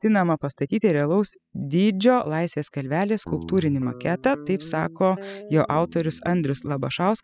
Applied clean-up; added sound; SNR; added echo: classical method spectral subtraction.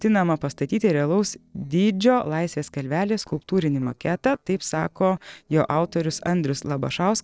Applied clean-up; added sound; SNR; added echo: neural separator model SepFormer DNS4.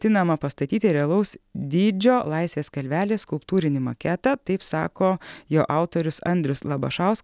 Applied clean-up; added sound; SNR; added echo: none; none; none; none.